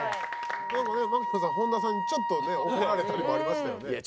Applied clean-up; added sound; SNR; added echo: none; Wind instrument, woodwind instrument; 2 dB; none.